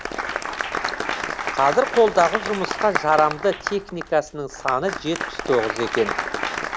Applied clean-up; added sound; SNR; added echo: none; Applause; 5 dB; none.